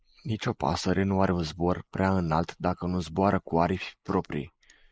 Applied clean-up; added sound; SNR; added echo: neural mask model Resemble Enhance denoiser.